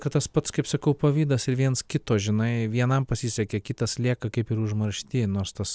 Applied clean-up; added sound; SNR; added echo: none; none; none; none.